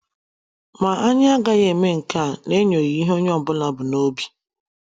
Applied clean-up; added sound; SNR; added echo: none; none; none; none.